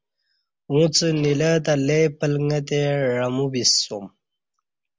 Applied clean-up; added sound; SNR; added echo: none; none; none; none.